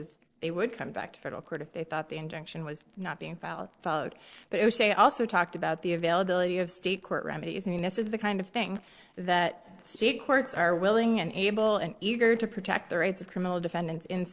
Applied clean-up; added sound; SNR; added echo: neural separator model SepFormer DNS4.